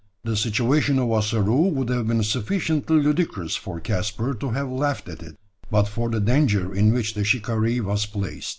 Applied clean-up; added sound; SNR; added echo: none; none; none; none.